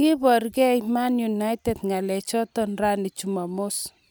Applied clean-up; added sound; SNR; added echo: none; none; none; none.